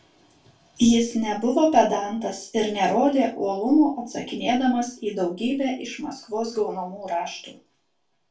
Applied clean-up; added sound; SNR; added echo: none; none; none; reverberation time 0.2 s.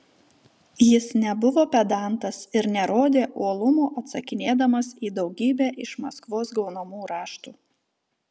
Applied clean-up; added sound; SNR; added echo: none; none; none; none.